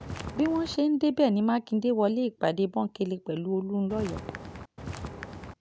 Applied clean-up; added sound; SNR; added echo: none; Walk, footsteps; 11 dB; none.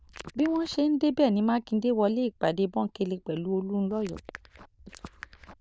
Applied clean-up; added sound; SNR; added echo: neural diffusion model UNIVERSE++.